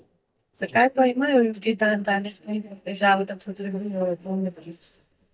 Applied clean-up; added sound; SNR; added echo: neural mask model DeepFilterNet 3.